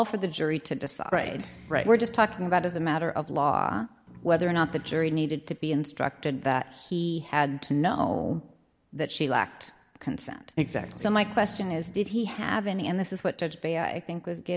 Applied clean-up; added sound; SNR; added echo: none; none; none; none.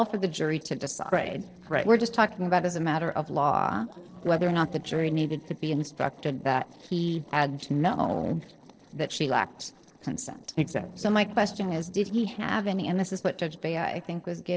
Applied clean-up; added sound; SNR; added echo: neural separator model SepFormer DNS4.